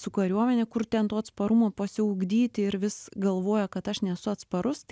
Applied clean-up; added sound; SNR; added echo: none; none; none; none.